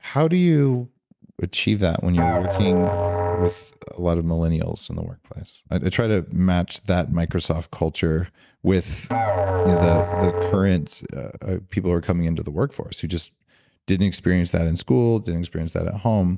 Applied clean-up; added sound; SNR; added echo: neural mask model RNNoise.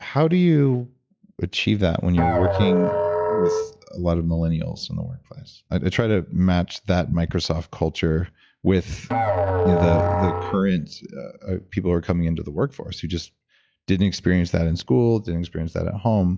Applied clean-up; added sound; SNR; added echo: classical method log-MMSE.